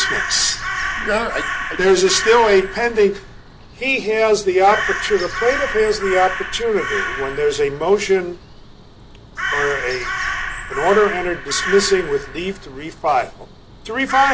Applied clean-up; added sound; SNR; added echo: none; Crow; 7 dB; none.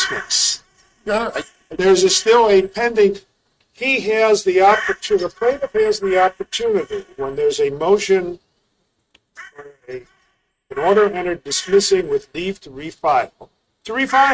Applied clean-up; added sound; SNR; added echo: neural mask model RNNoise.